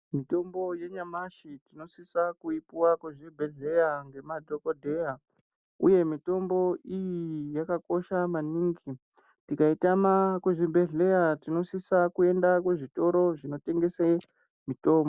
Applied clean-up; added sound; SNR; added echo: none; none; none; none.